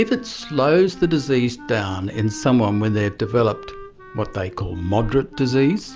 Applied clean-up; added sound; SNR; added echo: none; Wind instrument, woodwind instrument; 18 dB; none.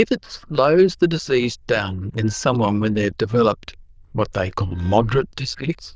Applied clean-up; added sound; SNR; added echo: neural diffusion model UNIVERSE++.